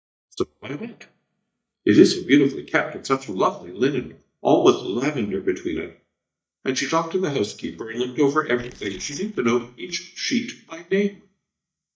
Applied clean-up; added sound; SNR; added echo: neural mask model DeepFilterNet 3.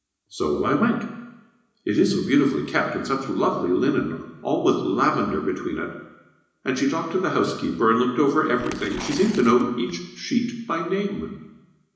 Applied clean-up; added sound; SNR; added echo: none; Tearing; 16 dB; reverberation time 1.0 s.